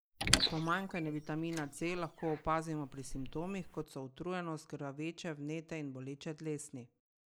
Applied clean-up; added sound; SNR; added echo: neural mask model Resemble Enhance denoiser.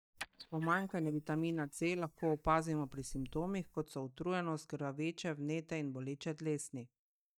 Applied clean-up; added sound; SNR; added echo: neural mask model DeepFilterNet 3.